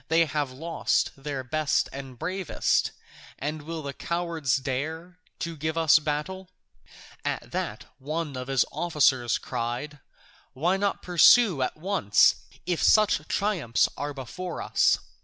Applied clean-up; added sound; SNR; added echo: none; none; none; none.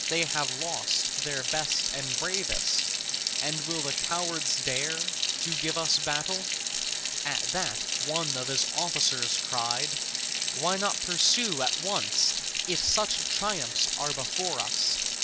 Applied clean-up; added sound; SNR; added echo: none; Sink (filling or washing) / Water tap, faucet; -2 dB; none.